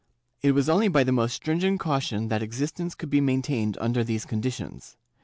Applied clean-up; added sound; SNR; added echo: none; none; none; none.